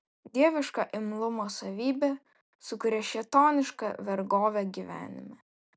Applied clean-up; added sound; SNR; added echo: none; none; none; none.